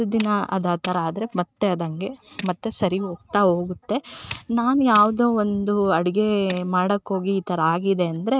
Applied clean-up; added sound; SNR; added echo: neural mask model RNNoise.